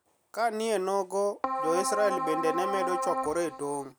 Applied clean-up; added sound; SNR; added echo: none; Keyboard (musical); 1 dB; none.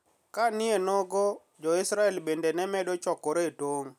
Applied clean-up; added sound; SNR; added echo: none; none; none; none.